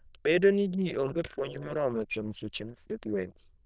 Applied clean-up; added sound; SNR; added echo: neural diffusion model UNIVERSE++.